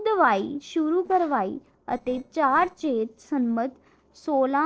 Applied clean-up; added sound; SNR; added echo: neural separator model SepFormer DNS4.